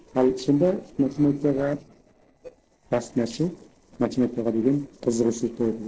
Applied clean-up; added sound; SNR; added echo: neural separator model SepFormer DNS4.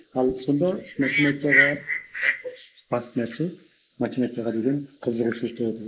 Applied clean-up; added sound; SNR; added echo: neural mask model Resemble Enhance denoiser.